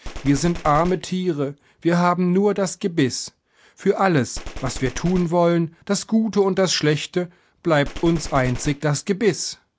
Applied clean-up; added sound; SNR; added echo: none; Gunshot, gunfire; 13 dB; none.